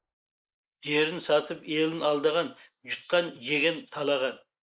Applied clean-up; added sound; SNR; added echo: neural mask model Resemble Enhance denoiser.